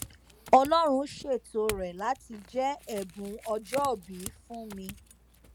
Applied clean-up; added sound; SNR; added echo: none; Chink, clink / Domestic sounds, home sounds; 16 dB; none.